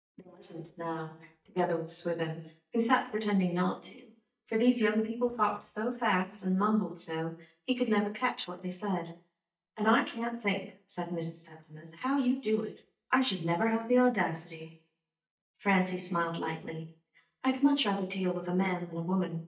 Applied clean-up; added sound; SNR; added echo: neural mask model DeepFilterNet 3.